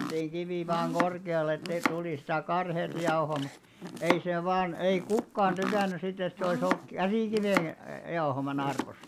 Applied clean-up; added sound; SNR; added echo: none; Domestic sounds, home sounds; 7 dB; none.